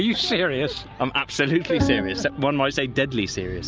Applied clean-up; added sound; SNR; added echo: none; Bowed string instrument; 6 dB; none.